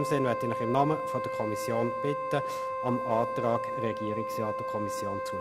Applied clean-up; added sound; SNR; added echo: none; Wind instrument, woodwind instrument; 2 dB; none.